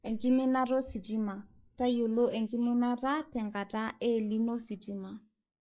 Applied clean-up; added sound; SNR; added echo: neural mask model Resemble Enhance denoiser.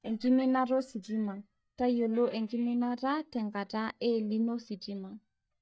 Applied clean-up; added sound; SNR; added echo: neural mask model DeepFilterNet 3.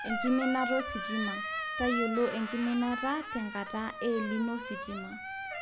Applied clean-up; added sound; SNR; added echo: none; Squeak; 5 dB; none.